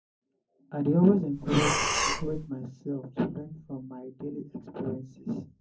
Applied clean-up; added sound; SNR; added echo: none; Breathing; -1 dB; reverberation time 0.4 s.